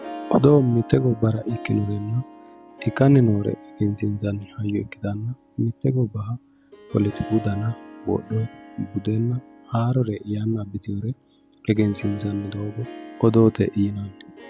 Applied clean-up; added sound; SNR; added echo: none; Harp; 18 dB; none.